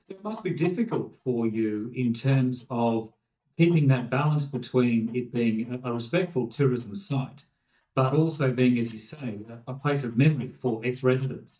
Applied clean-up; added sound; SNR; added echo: neural mask model DeepFilterNet 3.